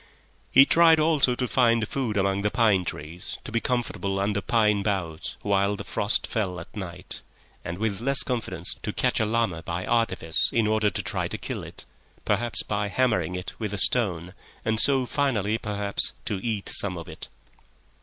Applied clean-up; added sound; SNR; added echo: none; none; none; none.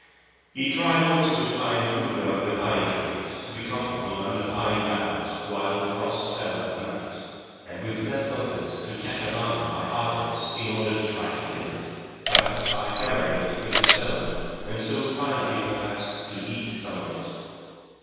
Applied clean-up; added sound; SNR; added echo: none; Camera; -2 dB; reverberation time 2.2 s.